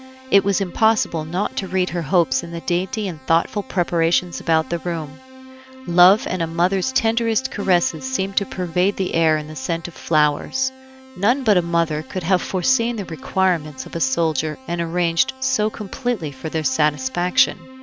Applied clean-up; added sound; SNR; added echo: none; Keyboard (musical); 19 dB; none.